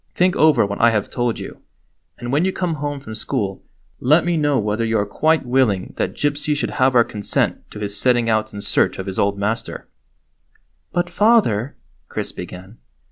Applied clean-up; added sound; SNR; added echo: none; none; none; none.